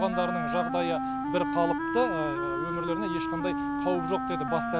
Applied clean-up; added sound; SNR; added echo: none; Wind instrument, woodwind instrument; 0 dB; none.